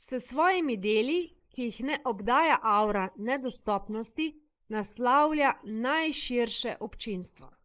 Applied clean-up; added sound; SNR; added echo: neural mask model Resemble Enhance denoiser.